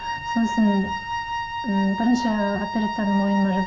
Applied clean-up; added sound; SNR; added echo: none; Wind instrument, woodwind instrument; 6 dB; reverberation time 0.4 s.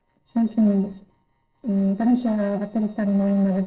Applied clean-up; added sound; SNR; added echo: neural separator model SepFormer DNS4.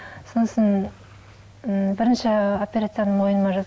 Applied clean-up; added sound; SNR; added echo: none; none; none; none.